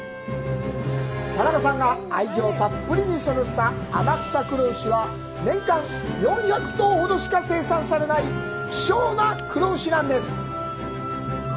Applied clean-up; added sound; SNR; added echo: none; none; none; none.